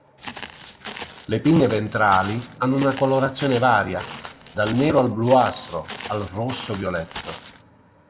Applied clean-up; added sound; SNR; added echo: none; Walk, footsteps; 16 dB; reverberation time 1.9 s.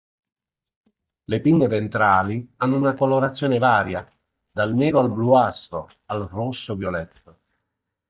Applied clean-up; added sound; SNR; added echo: neural mask model DeepFilterNet 3.